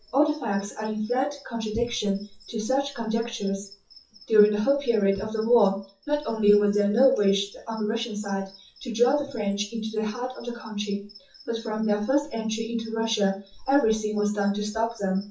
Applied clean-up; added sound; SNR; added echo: classical method WPE with log-MMSE.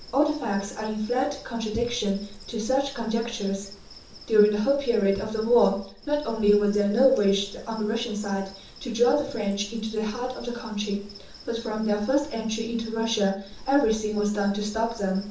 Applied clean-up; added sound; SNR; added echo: none; Insect; 19 dB; reverberation time 1.2 s.